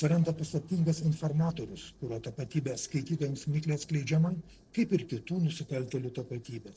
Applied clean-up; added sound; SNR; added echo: neural separator model SepFormer DNS4.